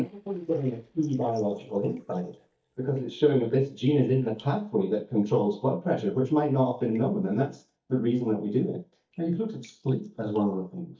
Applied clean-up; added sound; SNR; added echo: neural mask model DeepFilterNet 3.